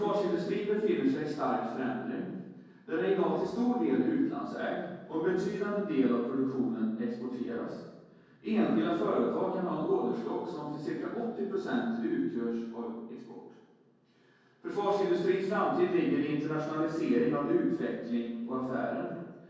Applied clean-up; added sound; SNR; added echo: none; none; none; reverberation time 1.3 s.